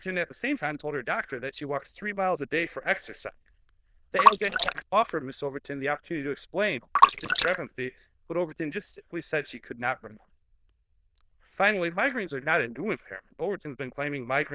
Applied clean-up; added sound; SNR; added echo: neural diffusion model UNIVERSE++.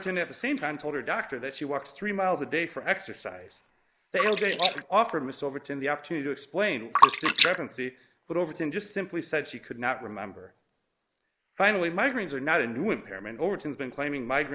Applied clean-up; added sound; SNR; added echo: neural mask model Resemble Enhance denoiser.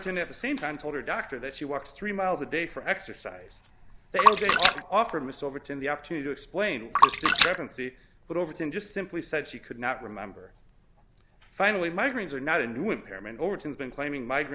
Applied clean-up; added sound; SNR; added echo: none; Splash, splatter; -4 dB; none.